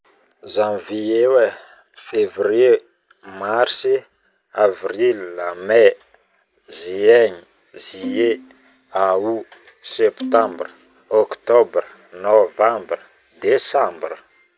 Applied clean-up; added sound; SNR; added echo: none; Bowed string instrument; 12 dB; none.